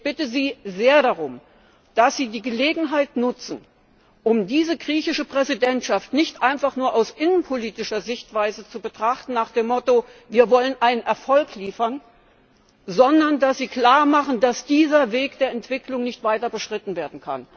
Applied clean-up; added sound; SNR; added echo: none; none; none; none.